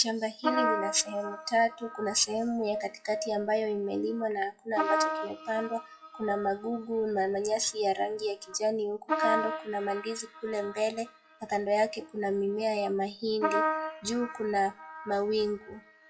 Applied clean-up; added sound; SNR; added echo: classical method WPE with log-MMSE.